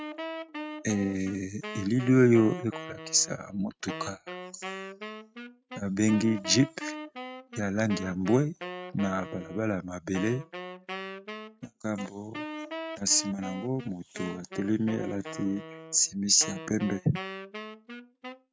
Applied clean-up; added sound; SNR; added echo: neural mask model RNNoise.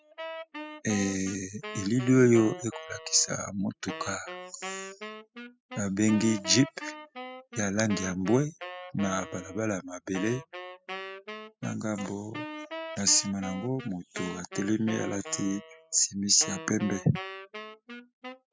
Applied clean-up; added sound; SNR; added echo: classical method spectral subtraction.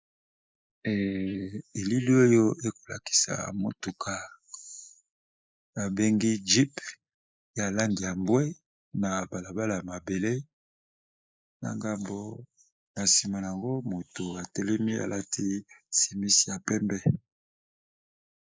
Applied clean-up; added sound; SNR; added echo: neural mask model Resemble Enhance denoiser.